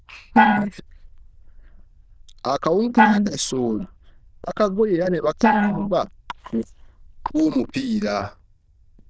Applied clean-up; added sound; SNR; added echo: neural diffusion model UNIVERSE++.